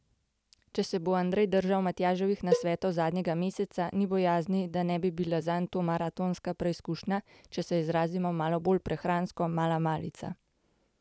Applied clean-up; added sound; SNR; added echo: none; Cowbell; 4 dB; none.